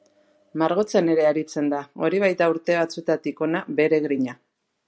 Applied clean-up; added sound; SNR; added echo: none; none; none; none.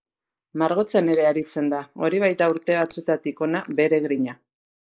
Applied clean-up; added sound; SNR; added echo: neural mask model Resemble Enhance denoiser.